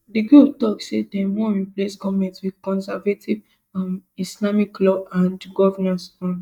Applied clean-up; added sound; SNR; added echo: neural mask model DeepFilterNet 3.